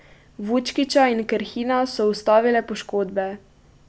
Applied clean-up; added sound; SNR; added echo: none; none; none; none.